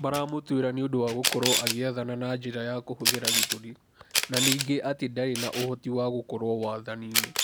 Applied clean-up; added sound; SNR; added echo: none; Camera; 2 dB; none.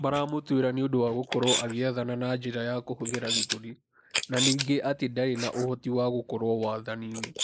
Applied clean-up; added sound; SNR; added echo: neural mask model Resemble Enhance denoiser.